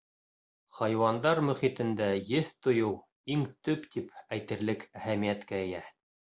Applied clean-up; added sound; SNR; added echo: none; none; none; none.